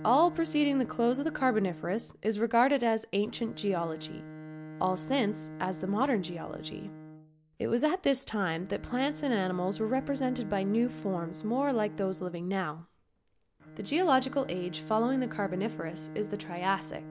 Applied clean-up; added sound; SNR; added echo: none; Bowed string instrument; 14 dB; none.